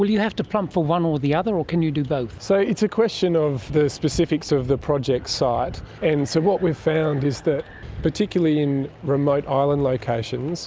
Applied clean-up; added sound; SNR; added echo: none; none; none; none.